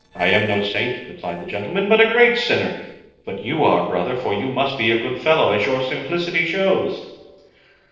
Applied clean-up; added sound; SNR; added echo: neural separator model SepFormer DNS4.